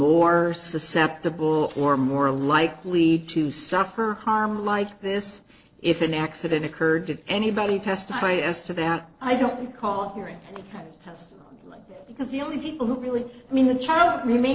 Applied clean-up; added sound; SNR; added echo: neural separator model SepFormer DNS4.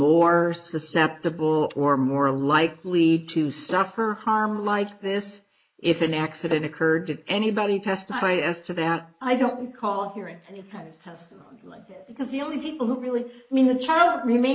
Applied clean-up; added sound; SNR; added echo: neural mask model Resemble Enhance denoiser.